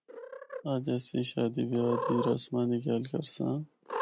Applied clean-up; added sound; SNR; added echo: neural mask model RNNoise.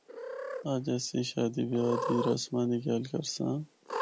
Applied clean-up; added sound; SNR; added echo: none; Cat; 8 dB; none.